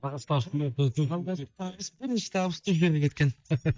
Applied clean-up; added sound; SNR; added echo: neural mask model DeepFilterNet 3.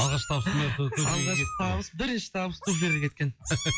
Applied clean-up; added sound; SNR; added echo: classical method log-MMSE.